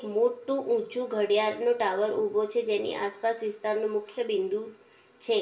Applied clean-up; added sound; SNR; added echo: none; none; none; reverberation time 0.2 s.